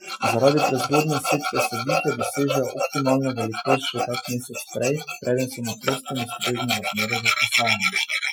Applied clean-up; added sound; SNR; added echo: classical method Wiener filter.